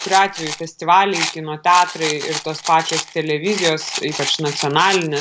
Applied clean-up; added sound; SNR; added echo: none; Rattle; 9 dB; none.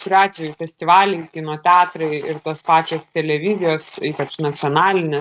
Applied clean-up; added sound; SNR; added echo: neural mask model RNNoise.